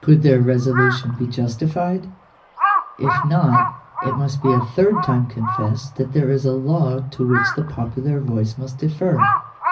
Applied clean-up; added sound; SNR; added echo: none; Crow; 5 dB; reverberation time 0.4 s.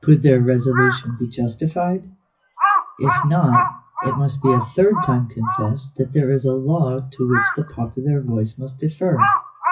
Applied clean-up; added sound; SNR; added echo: classical method WPE with log-MMSE.